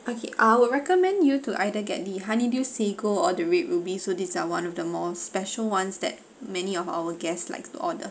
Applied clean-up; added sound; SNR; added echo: none; none; none; none.